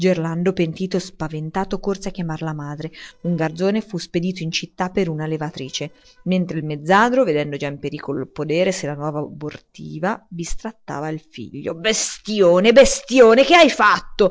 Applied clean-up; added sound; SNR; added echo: neural separator model SepFormer DNS4.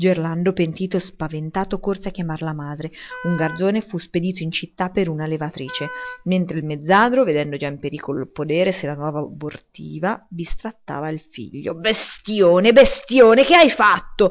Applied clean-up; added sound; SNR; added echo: none; Wind instrument, woodwind instrument; 17 dB; none.